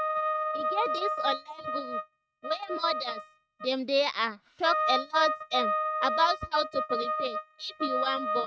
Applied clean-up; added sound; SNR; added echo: neural mask model RNNoise.